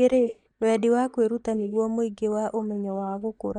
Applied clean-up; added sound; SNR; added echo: neural mask model DeepFilterNet 3.